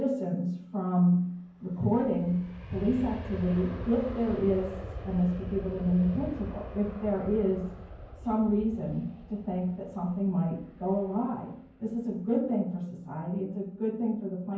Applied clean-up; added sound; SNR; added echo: none; Aircraft; 13 dB; reverberation time 0.9 s.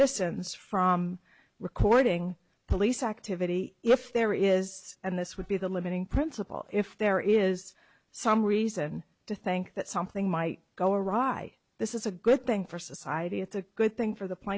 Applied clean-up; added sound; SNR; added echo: none; none; none; none.